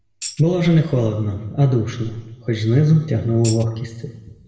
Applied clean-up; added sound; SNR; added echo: none; Tambourine; 15 dB; reverberation time 1.0 s.